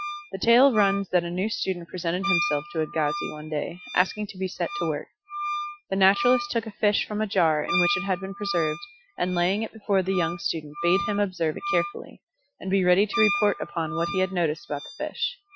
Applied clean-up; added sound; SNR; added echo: classical method Wiener filter.